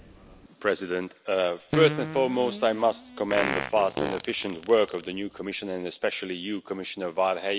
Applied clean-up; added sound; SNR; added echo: none; Fart; 6 dB; none.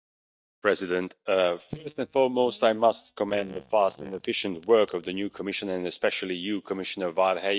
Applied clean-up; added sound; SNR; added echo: neural mask model DeepFilterNet 3.